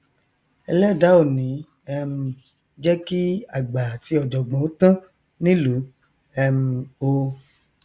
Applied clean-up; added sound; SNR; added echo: none; none; none; none.